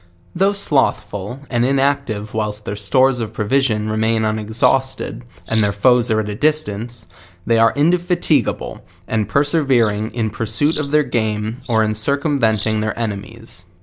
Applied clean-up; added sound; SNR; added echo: none; Bird vocalization, bird call, bird song; 19 dB; none.